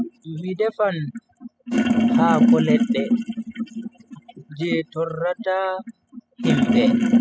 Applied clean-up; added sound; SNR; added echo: classical method spectral subtraction.